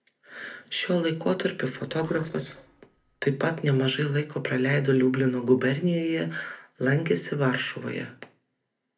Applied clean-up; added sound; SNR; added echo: neural separator model SepFormer DNS4.